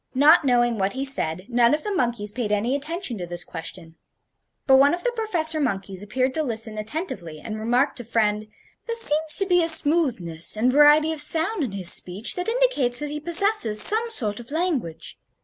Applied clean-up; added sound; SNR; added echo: none; none; none; none.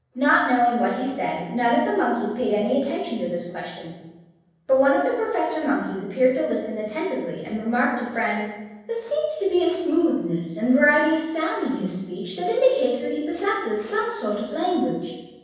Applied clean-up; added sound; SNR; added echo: none; none; none; reverberation time 1.1 s.